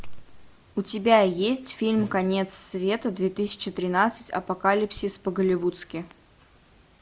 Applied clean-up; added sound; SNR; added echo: none; none; none; none.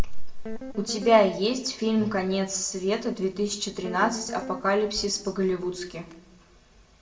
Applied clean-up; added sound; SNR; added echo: none; Guitar; 13 dB; reverberation time 0.6 s.